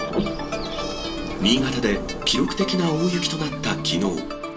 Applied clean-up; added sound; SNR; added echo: none; Meow; 17 dB; reverberation time 0.2 s.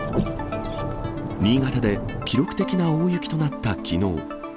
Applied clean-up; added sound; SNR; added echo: none; none; none; none.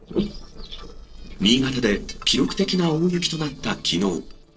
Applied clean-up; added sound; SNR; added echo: neural separator model SepFormer DNS4.